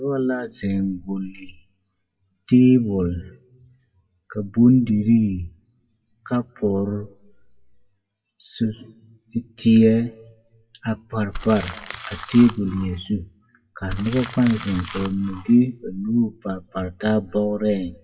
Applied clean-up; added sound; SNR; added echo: classical method WPE with log-MMSE.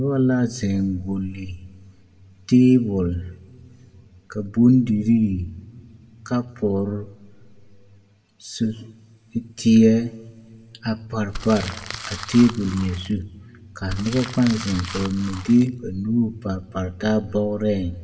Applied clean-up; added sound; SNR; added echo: none; Crumpling, crinkling; 12 dB; reverberation time 0.9 s.